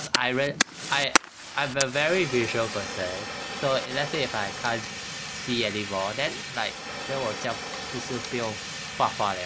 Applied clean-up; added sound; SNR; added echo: none; Fire; 3 dB; none.